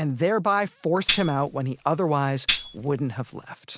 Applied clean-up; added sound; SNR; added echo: none; Tambourine; 6 dB; none.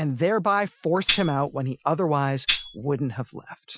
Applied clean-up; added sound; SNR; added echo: classical method Wiener filter.